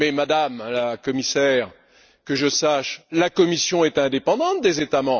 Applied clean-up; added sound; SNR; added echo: neural mask model DeepFilterNet 3.